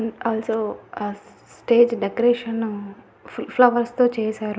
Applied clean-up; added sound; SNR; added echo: none; none; none; none.